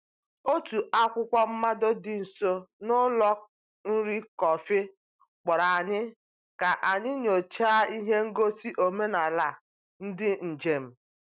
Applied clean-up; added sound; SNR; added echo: none; none; none; none.